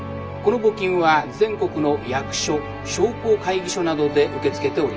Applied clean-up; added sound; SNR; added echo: none; none; none; none.